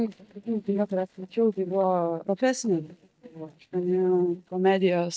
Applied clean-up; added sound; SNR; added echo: neural mask model DeepFilterNet 3.